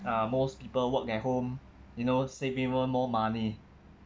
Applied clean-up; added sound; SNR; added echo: none; none; none; none.